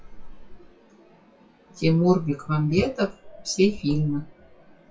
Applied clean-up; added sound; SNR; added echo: classical method WPE with log-MMSE.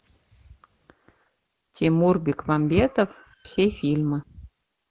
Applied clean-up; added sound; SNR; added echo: none; none; none; none.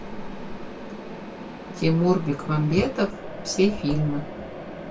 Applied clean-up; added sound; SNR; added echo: none; Mechanisms; 9 dB; reverberation time 0.2 s.